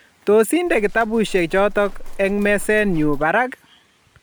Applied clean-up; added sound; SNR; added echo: none; Livestock, farm animals, working animals; 10 dB; none.